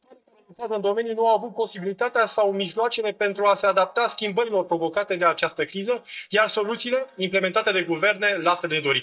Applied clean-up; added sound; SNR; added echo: neural mask model DeepFilterNet 3.